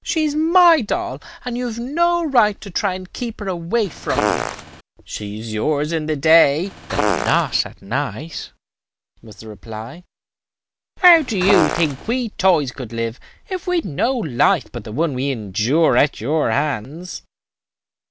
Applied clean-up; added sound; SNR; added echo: none; Fart; 3 dB; none.